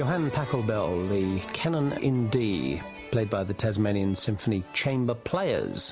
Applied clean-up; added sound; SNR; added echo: none; none; none; none.